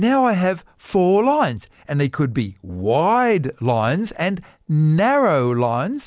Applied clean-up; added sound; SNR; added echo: none; none; none; none.